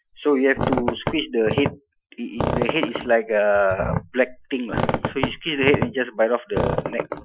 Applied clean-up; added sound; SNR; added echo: classical method Wiener filter.